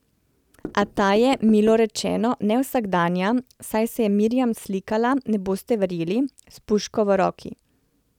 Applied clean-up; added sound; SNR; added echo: none; Knock / Wood; 15 dB; none.